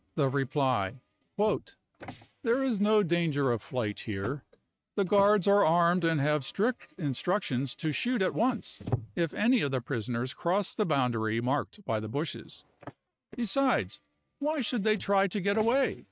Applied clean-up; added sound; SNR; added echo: neural mask model RNNoise.